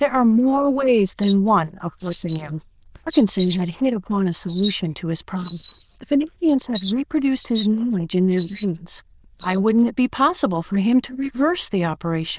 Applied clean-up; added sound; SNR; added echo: neural diffusion model UNIVERSE++.